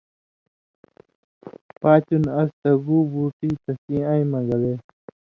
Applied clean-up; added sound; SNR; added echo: none; none; none; none.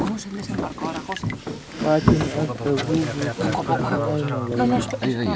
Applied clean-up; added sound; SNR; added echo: none; Boat, Water vehicle; -3 dB; none.